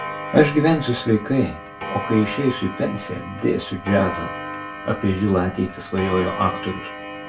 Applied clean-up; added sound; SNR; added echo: none; Clock; 10 dB; reverberation time 0.2 s.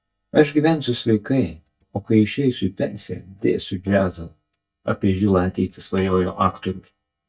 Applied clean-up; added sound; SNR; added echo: neural mask model DeepFilterNet 3.